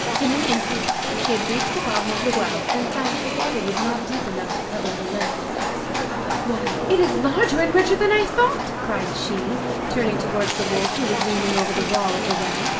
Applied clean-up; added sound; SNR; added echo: none; Livestock, farm animals, working animals; 0 dB; reverberation time 0.7 s.